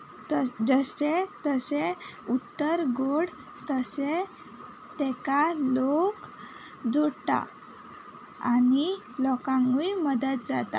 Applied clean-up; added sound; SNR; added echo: none; none; none; none.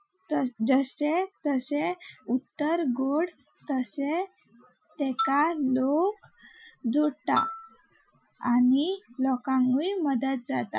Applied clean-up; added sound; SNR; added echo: classical method Wiener filter.